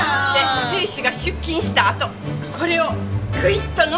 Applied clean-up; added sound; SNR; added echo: none; none; none; none.